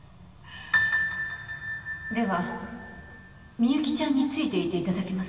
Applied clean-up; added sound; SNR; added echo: none; none; none; reverberation time 2.3 s.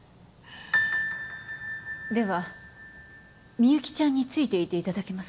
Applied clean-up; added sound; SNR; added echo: none; none; none; none.